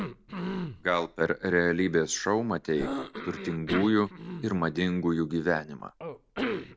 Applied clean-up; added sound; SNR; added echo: none; Cough; 9 dB; none.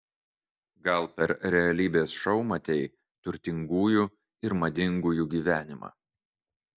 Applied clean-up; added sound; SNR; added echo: none; none; none; none.